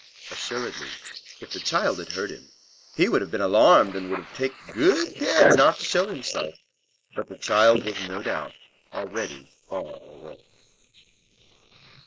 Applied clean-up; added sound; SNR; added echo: neural mask model Resemble Enhance denoiser.